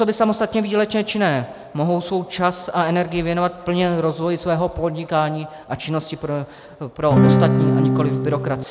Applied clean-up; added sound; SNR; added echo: none; Acoustic guitar / Strum; -5 dB; none.